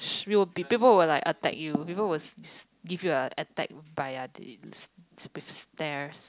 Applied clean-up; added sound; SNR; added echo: none; none; none; none.